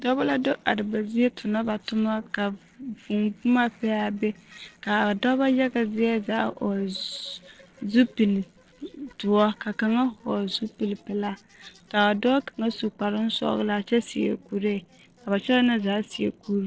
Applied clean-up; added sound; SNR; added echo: neural separator model SepFormer DNS4.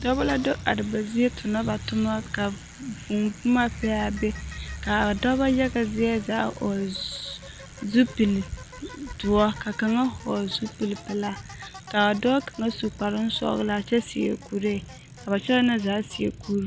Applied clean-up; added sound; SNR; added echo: none; Bicycle; 20 dB; none.